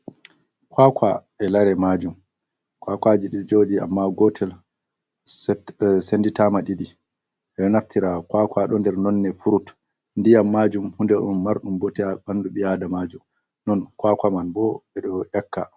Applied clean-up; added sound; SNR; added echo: none; none; none; none.